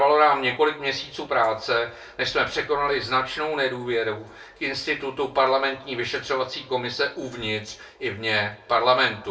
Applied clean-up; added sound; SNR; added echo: none; none; none; reverberation time 0.3 s.